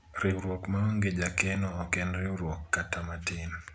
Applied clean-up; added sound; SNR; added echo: none; none; none; none.